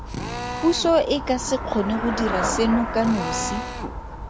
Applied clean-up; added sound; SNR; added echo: none; Traffic noise, roadway noise / Bicycle + Drill; 5 dB; none.